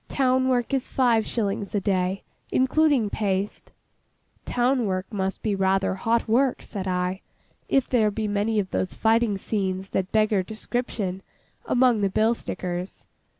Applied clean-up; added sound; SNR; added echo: none; none; none; none.